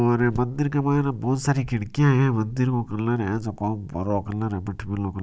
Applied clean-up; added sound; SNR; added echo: none; none; none; none.